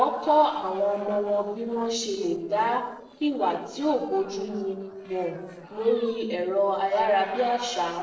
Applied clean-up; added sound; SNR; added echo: neural separator model SepFormer DNS4.